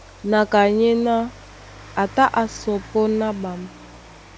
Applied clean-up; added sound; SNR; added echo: none; Rain; 20 dB; none.